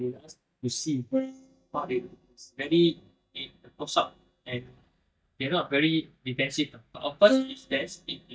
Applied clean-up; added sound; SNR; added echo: neural mask model DeepFilterNet 3.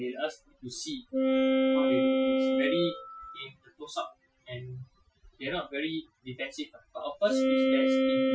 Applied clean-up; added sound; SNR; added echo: classical method Wiener filter.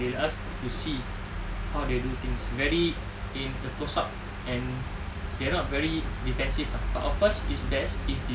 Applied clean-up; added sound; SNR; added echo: none; none; none; none.